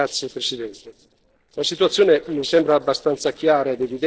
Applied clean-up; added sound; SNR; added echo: neural separator model SepFormer DNS4.